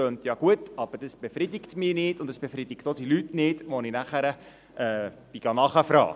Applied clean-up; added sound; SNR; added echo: none; none; none; none.